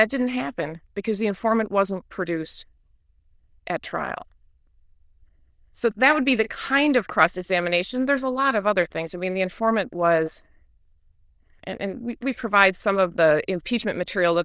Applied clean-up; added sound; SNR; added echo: neural diffusion model UNIVERSE++.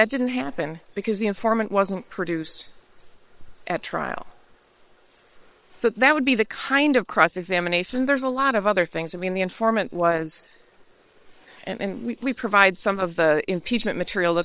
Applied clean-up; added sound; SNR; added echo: neural separator model SepFormer WHAM!.